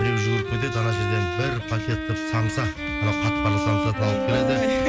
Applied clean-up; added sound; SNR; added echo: none; Bowed string instrument; 1 dB; none.